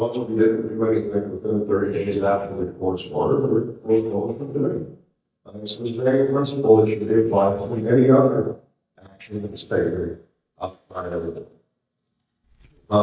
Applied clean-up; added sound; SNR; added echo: neural mask model DeepFilterNet 3.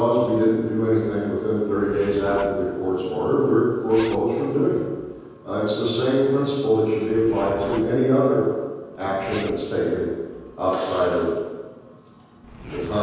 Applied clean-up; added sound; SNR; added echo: none; Zipper (clothing); 19 dB; reverberation time 1.2 s.